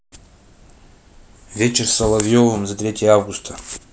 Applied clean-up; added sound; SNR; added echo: none; none; none; none.